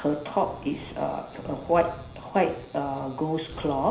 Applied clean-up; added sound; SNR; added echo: none; Thunder; 16 dB; reverberation time 0.5 s.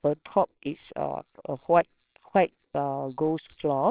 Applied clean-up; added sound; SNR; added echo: neural separator model SepFormer WHAMR!.